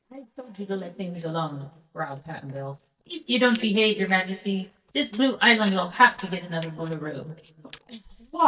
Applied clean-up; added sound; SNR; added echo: neural mask model DeepFilterNet 3.